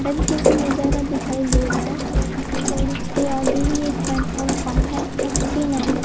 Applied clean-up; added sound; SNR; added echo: none; Rain; 0 dB; none.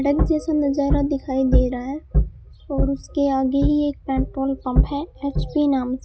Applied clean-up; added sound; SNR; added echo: none; none; none; none.